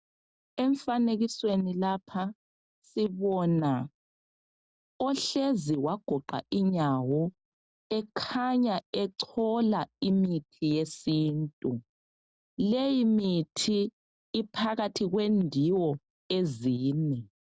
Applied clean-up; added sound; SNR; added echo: none; none; none; none.